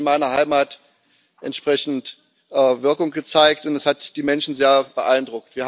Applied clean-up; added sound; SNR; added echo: none; none; none; none.